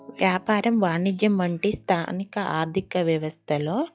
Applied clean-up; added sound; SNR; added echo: classical method log-MMSE.